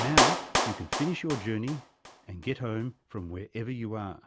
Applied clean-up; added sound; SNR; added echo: none; Clapping; -2 dB; none.